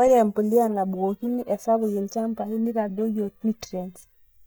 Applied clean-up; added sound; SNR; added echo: neural mask model DeepFilterNet 3.